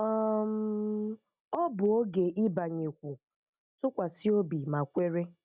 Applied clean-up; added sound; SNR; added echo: none; none; none; none.